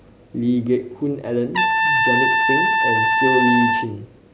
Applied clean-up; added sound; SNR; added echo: none; Trumpet; -3 dB; none.